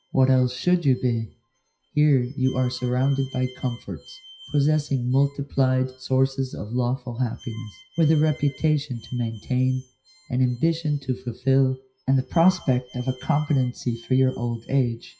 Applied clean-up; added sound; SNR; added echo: classical method WPE with log-MMSE.